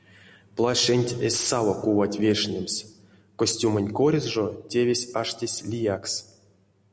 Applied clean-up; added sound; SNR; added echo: none; none; none; none.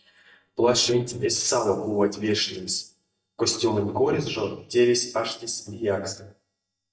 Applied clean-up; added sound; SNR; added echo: neural mask model DeepFilterNet 3.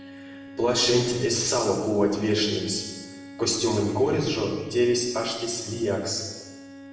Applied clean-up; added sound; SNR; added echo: none; Bowed string instrument; 19 dB; reverberation time 1.2 s.